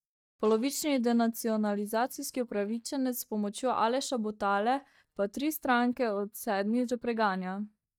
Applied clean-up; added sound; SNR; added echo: neural mask model DeepFilterNet 3.